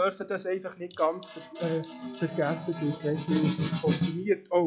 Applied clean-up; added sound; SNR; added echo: classical method log-MMSE.